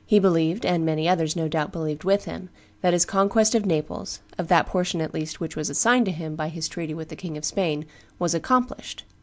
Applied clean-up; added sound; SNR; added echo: none; none; none; none.